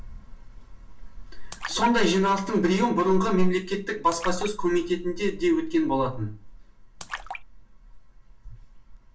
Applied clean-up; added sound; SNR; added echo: none; Splash, splatter; 18 dB; reverberation time 0.2 s.